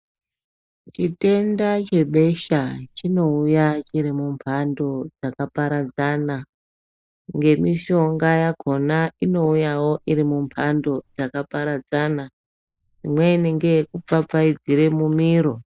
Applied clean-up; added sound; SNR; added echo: neural mask model Resemble Enhance denoiser.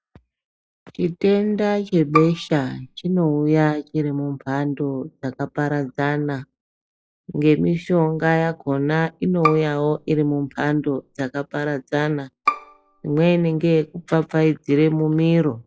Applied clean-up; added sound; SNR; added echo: classical method log-MMSE.